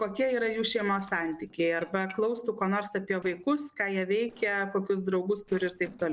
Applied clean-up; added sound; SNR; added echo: neural separator model SepFormer DNS4.